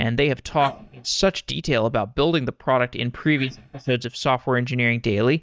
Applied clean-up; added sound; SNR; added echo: neural mask model DeepFilterNet 3.